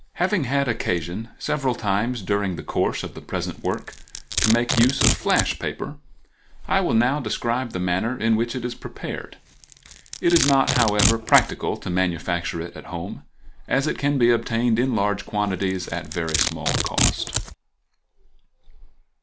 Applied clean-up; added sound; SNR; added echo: none; Domestic sounds, home sounds; 6 dB; none.